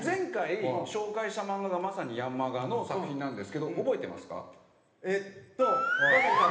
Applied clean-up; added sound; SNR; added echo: none; none; none; reverberation time 1.1 s.